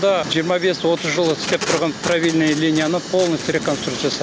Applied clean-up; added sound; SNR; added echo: none; Packing tape, duct tape; 12 dB; none.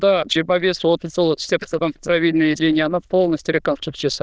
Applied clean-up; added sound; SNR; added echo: neural diffusion model UNIVERSE++.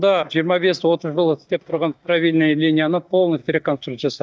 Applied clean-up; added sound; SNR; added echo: neural mask model DeepFilterNet 3.